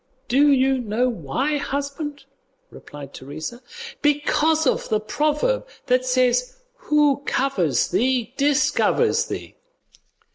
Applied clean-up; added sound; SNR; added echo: none; none; none; none.